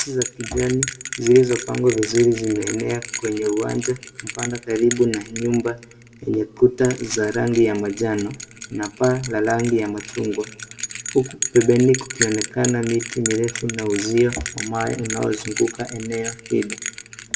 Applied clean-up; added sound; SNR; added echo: none; Bell; 10 dB; reverberation time 0.4 s.